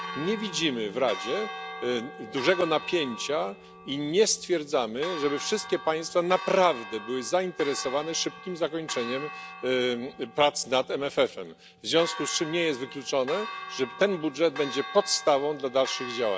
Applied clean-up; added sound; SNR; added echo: none; Church bell; 12 dB; none.